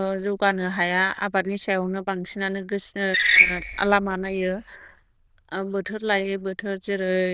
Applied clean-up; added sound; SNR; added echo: neural diffusion model UNIVERSE++.